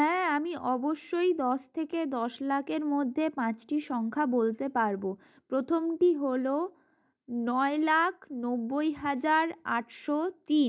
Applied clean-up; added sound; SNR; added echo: none; none; none; none.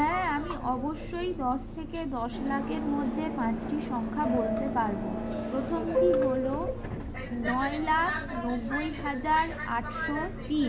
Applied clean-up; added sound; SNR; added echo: none; Subway, metro, underground; 2 dB; reverberation time 0.4 s.